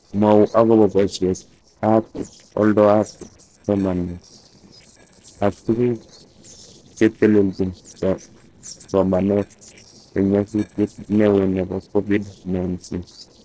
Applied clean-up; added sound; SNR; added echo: neural separator model SepFormer DNS4.